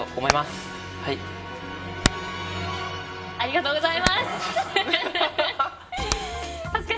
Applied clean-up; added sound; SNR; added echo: none; Hammer; 6 dB; reverberation time 1.1 s.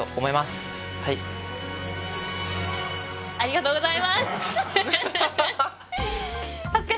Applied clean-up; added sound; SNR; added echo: none; none; none; none.